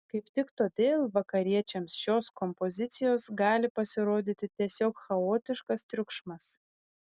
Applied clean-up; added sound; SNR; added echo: none; none; none; none.